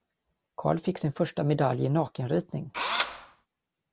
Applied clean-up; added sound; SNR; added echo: none; Engine / Drill; -1 dB; none.